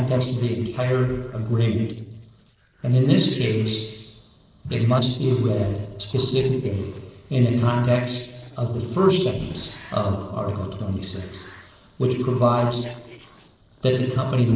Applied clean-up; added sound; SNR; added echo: neural separator model SepFormer DNS4.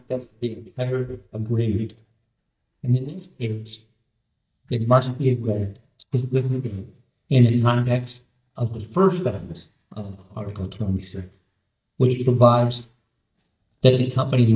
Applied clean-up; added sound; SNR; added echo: neural mask model DeepFilterNet 3.